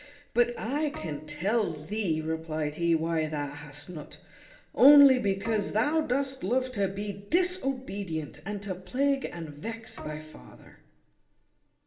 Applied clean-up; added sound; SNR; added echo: none; Bowed string instrument; 17 dB; reverberation time 0.6 s.